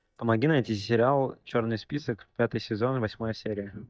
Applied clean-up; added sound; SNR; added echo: neural mask model DeepFilterNet 3.